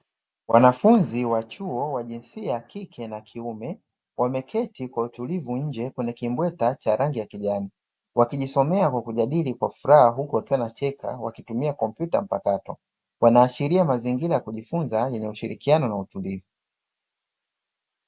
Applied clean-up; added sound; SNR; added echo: none; none; none; none.